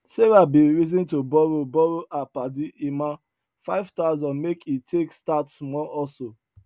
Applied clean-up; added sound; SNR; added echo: none; none; none; none.